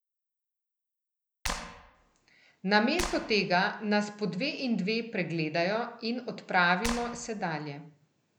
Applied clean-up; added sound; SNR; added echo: none; Clapping; 8 dB; none.